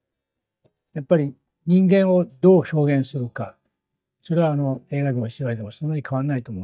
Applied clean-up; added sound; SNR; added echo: neural mask model DeepFilterNet 3.